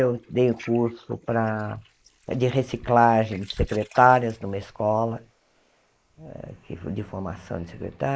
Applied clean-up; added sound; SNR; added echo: neural mask model Resemble Enhance denoiser.